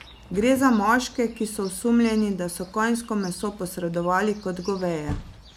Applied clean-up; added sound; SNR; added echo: none; Chirp, tweet; 18 dB; none.